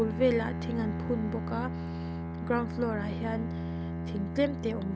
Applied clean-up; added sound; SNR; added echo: none; Bowed string instrument; 2 dB; none.